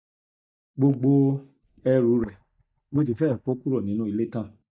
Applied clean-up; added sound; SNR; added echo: neural mask model DeepFilterNet 3.